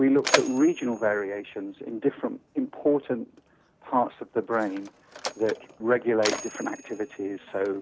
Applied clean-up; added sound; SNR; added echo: none; Mechanisms; 9 dB; none.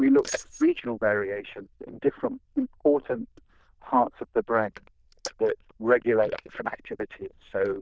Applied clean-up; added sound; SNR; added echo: neural diffusion model UNIVERSE++.